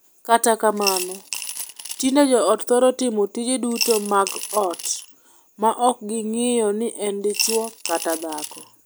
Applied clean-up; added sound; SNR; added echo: none; Coin (dropping) / Glass; 8 dB; none.